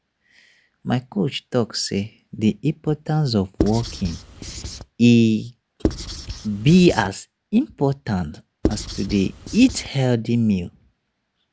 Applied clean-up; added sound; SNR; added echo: none; Writing; 7 dB; none.